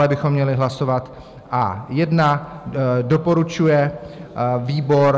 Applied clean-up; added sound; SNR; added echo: none; none; none; none.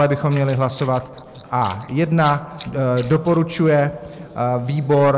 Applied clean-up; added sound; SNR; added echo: neural mask model Resemble Enhance denoiser.